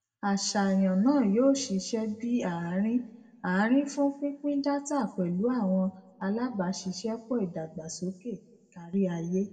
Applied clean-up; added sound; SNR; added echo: none; none; none; reverberation time 0.9 s.